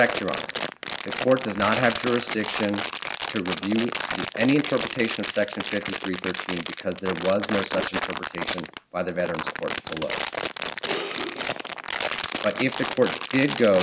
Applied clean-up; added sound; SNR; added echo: none; Crumpling, crinkling; 4 dB; none.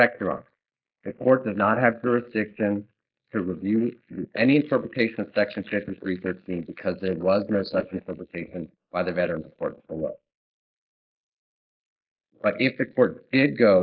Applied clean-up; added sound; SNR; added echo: neural mask model Resemble Enhance denoiser.